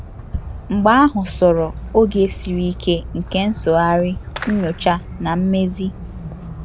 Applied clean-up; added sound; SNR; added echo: none; Fireworks; 12 dB; none.